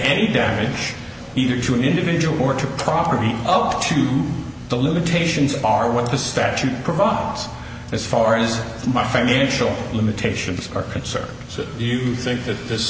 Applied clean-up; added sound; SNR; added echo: none; Door; 16 dB; none.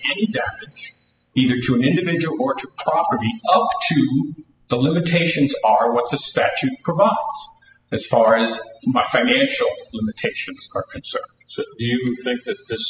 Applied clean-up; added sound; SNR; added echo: classical method spectral subtraction.